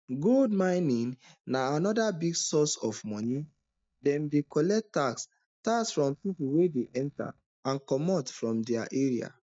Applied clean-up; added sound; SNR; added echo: neural mask model DeepFilterNet 3.